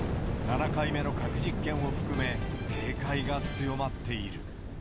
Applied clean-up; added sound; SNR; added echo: none; Fire; 0 dB; none.